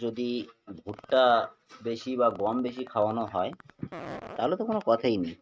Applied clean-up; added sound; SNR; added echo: neural mask model RNNoise.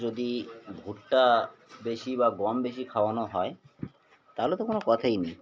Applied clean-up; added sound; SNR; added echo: none; none; none; none.